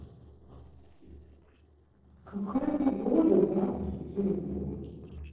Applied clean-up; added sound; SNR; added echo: neural separator model SepFormer DNS4.